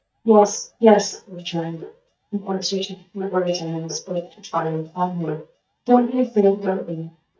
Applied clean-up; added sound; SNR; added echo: neural mask model DeepFilterNet 3.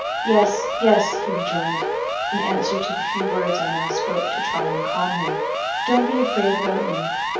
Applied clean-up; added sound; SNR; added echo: none; Siren; 0 dB; reverberation time 0.6 s.